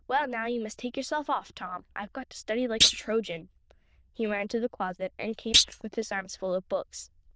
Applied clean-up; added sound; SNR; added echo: neural diffusion model UNIVERSE++.